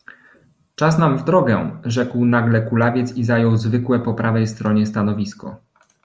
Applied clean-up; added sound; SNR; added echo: none; none; none; none.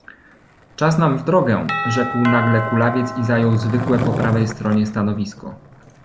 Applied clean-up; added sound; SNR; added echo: none; Skateboard + Doorbell; 8 dB; none.